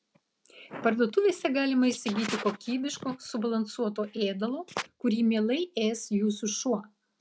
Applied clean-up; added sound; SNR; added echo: none; none; none; none.